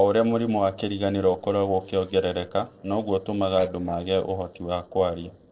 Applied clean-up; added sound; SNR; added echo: neural separator model SepFormer DNS4.